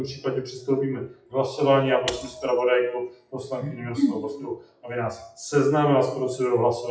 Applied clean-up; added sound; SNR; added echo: classical method WPE with log-MMSE.